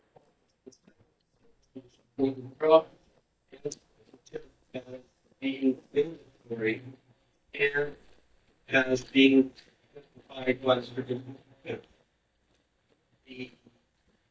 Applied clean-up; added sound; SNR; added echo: neural mask model DeepFilterNet 3.